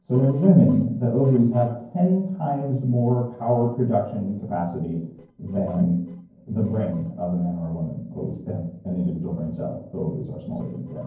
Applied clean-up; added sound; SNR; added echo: neural separator model SepFormer DNS4.